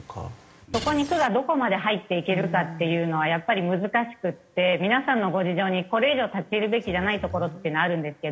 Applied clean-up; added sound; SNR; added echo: none; none; none; none.